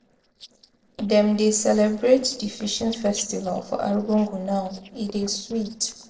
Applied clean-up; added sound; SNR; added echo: neural separator model SepFormer DNS4.